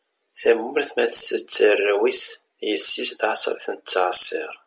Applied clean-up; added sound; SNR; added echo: none; none; none; none.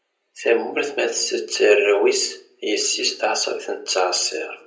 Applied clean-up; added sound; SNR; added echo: none; none; none; reverberation time 0.4 s.